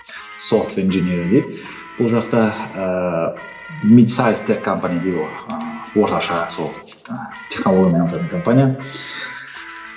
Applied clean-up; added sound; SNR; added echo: none; Guitar; 19 dB; reverberation time 1.1 s.